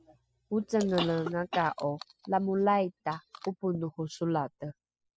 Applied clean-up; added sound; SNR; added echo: classical method spectral subtraction.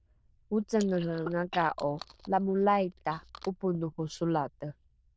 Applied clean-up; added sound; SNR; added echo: neural diffusion model UNIVERSE++.